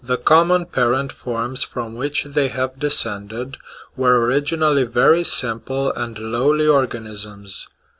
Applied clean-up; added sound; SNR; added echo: none; none; none; none.